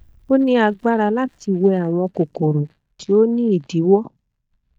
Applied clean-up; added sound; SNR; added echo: neural mask model DeepFilterNet 3.